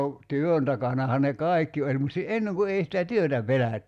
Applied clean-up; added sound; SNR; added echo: none; none; none; none.